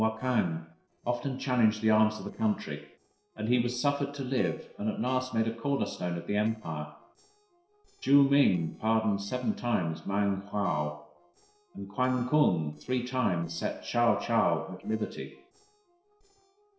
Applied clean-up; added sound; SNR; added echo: neural separator model SepFormer DNS4.